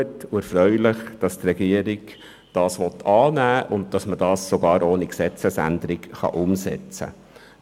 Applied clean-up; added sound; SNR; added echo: none; none; none; none.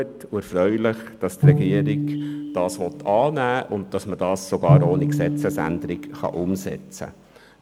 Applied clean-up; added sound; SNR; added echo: none; Bowed string instrument; -1 dB; none.